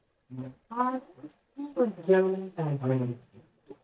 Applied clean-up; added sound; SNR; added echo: neural mask model DeepFilterNet 3.